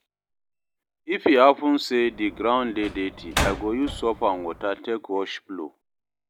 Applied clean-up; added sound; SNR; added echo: none; Slam; 8 dB; none.